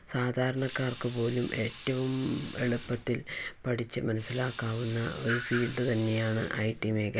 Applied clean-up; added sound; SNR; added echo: none; Sink (filling or washing) / Water tap, faucet; 11 dB; none.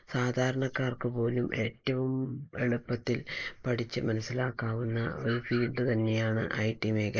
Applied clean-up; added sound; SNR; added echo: neural mask model Resemble Enhance denoiser.